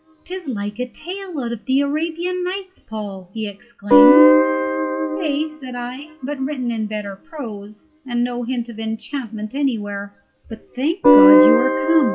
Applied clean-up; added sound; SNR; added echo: classical method WPE with log-MMSE.